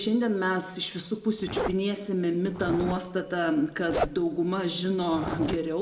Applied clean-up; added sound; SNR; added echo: none; Zipper (clothing); 9 dB; reverberation time 0.8 s.